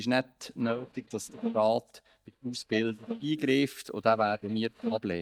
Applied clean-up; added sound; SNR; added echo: neural mask model DeepFilterNet 3.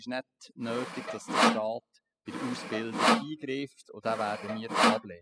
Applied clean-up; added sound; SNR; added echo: classical method spectral subtraction.